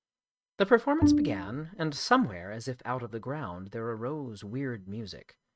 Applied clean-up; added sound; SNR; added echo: neural mask model RNNoise.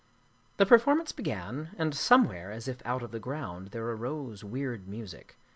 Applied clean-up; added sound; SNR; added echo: none; none; none; none.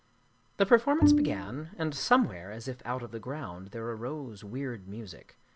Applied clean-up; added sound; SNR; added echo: none; Bowed string instrument; -3 dB; none.